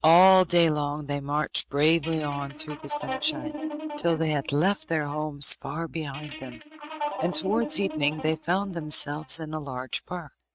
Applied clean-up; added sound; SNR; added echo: neural mask model RNNoise.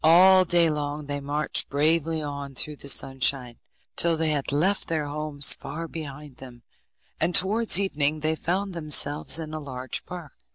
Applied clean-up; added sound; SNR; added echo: none; none; none; none.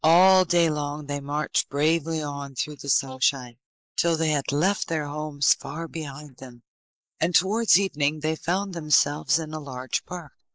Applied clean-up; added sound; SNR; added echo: neural mask model Resemble Enhance denoiser.